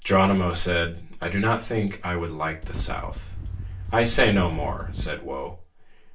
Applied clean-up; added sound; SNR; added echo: none; Wind; 7 dB; reverberation time 0.2 s.